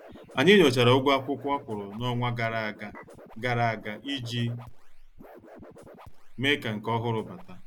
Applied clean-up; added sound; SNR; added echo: none; Scratching (performance technique); 18 dB; none.